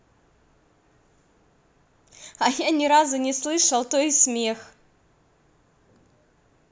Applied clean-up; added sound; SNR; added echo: none; none; none; none.